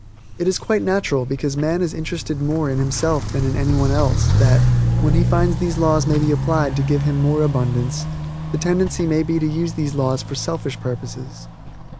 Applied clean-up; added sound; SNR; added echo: none; Walk, footsteps; 1 dB; none.